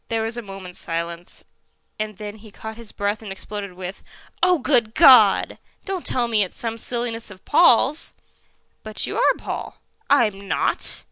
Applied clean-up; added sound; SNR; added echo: none; none; none; none.